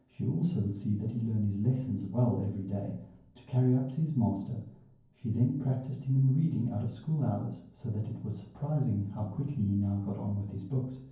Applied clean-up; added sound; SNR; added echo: none; none; none; reverberation time 0.9 s.